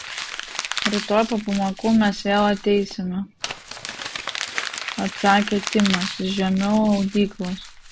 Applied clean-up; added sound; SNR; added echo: none; Crumpling, crinkling; 9 dB; none.